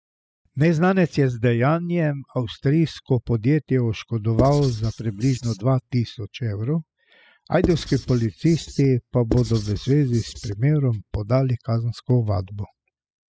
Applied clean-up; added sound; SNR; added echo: classical method spectral subtraction.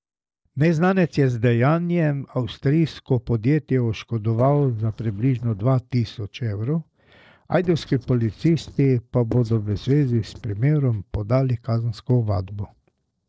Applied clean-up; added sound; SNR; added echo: neural separator model SepFormer DNS4.